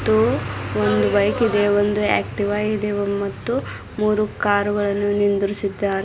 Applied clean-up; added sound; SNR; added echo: none; none; none; none.